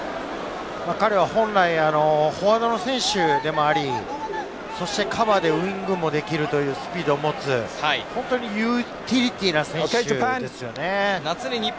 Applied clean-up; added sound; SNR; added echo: none; Subway, metro, underground; 19 dB; none.